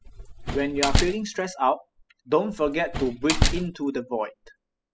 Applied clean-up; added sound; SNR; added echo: classical method spectral subtraction.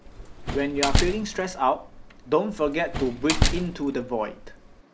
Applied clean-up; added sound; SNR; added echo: none; Slam; 1 dB; none.